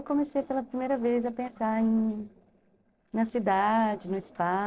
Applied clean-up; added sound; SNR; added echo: neural separator model SepFormer DNS4.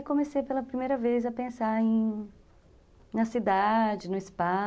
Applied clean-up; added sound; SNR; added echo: none; none; none; none.